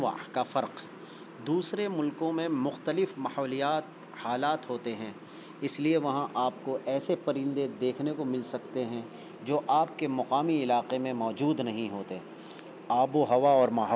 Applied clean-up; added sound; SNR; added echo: none; none; none; none.